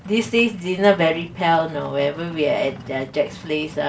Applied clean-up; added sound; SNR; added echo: none; Livestock, farm animals, working animals; 19 dB; reverberation time 0.2 s.